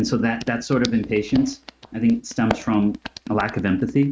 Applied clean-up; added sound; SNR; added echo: neural mask model RNNoise.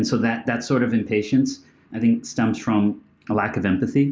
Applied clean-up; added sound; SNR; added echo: none; none; none; none.